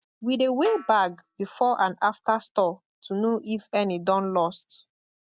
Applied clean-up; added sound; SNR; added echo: none; Snare drum; 18 dB; none.